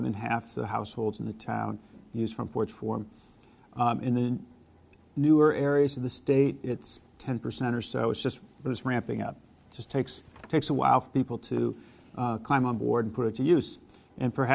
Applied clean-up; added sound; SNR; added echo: none; none; none; none.